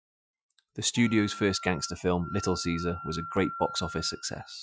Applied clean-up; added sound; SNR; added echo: classical method Wiener filter.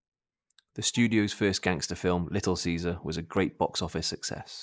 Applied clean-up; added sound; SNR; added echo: neural mask model Resemble Enhance denoiser.